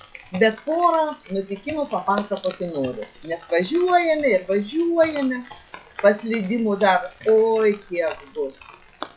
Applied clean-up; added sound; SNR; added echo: classical method log-MMSE.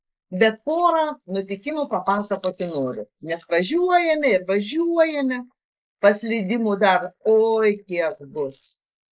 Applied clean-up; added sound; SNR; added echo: neural mask model Resemble Enhance denoiser.